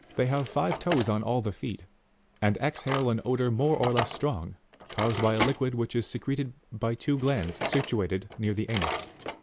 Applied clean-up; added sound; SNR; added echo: none; Drawer open or close; 9 dB; none.